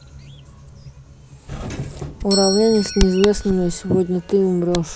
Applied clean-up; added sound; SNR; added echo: none; Bird vocalization, bird call, bird song + Doorbell; 8 dB; none.